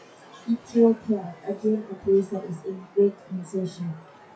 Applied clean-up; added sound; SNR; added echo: classical method WPE with log-MMSE.